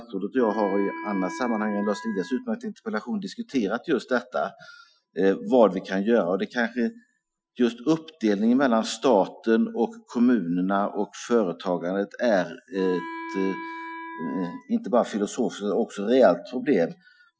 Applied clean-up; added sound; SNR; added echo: classical method Wiener filter.